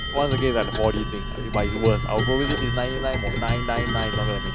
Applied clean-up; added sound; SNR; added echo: none; Clock; -2 dB; none.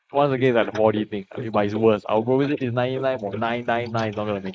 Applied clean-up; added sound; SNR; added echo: neural mask model Resemble Enhance denoiser.